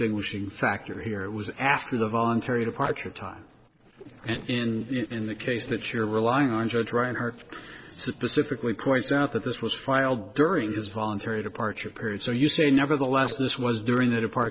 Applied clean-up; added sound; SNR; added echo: neural separator model SepFormer DNS4.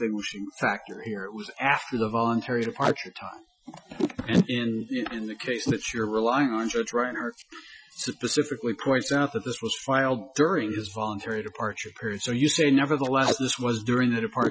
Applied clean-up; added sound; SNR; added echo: classical method Wiener filter.